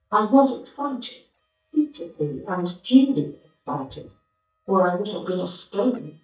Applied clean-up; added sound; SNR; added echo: neural mask model DeepFilterNet 3.